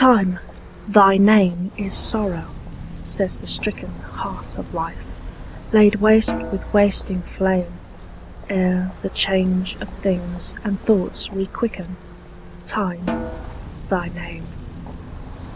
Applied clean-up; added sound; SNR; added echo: none; Snare drum + Walk, footsteps; 11 dB; none.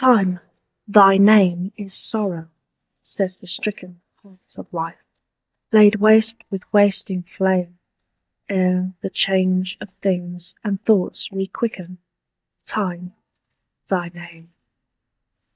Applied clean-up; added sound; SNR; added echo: neural mask model DeepFilterNet 3.